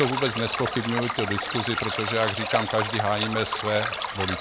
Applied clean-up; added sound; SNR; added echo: none; Stream; 2 dB; none.